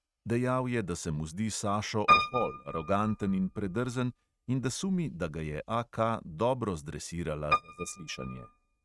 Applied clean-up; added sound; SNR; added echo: neural mask model RNNoise.